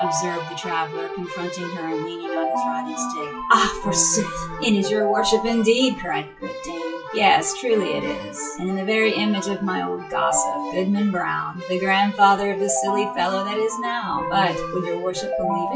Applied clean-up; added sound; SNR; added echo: classical method WPE with log-MMSE.